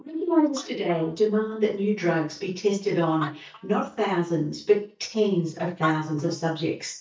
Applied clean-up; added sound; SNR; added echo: neural mask model DeepFilterNet 3.